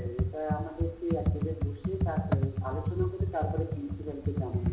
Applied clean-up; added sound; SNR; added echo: none; Computer keyboard; -5 dB; reverberation time 0.8 s.